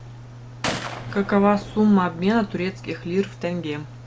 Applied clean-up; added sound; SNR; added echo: none; Gunshot, gunfire; 13 dB; none.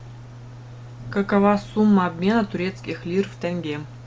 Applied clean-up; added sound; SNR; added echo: none; none; none; none.